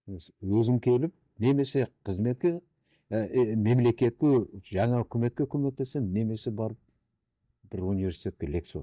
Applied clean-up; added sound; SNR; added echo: neural mask model DeepFilterNet 3.